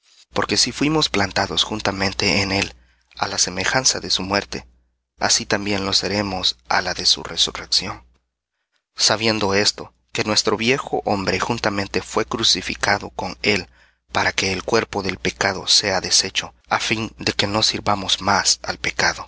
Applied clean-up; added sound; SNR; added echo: none; none; none; none.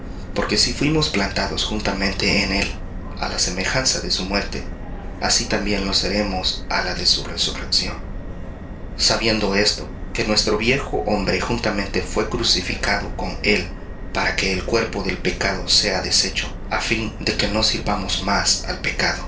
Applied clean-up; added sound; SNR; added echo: none; Subway, metro, underground; 8 dB; reverberation time 0.3 s.